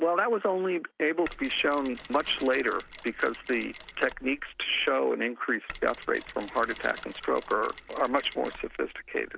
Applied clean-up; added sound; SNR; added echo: none; Mechanisms; 17 dB; none.